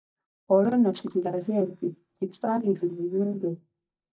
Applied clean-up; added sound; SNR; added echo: neural mask model DeepFilterNet 3.